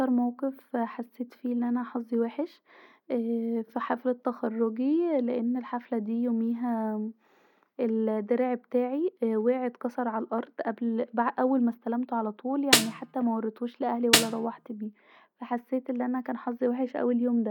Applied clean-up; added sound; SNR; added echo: none; Snare drum; -2 dB; none.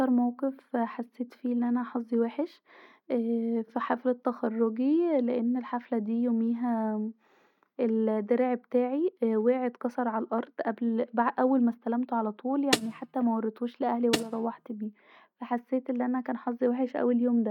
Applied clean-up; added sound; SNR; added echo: neural mask model RNNoise.